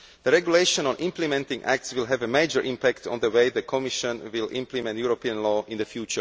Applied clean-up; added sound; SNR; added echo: none; none; none; none.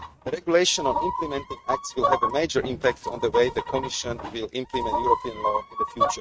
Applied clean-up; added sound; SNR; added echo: neural mask model RNNoise.